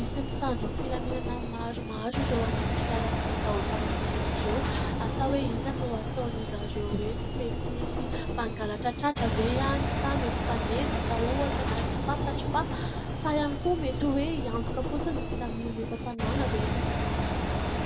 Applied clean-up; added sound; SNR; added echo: none; Engine; -4 dB; reverberation time 1.9 s.